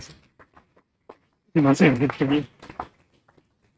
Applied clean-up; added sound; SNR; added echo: neural mask model RNNoise.